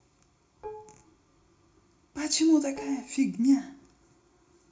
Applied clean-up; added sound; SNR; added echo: none; Dishes, pots, and pans; 18 dB; reverberation time 0.4 s.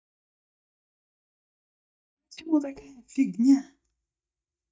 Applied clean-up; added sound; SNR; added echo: neural mask model DeepFilterNet 3.